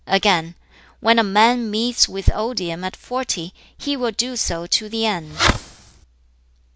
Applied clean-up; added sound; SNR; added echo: none; Fireworks; 1 dB; none.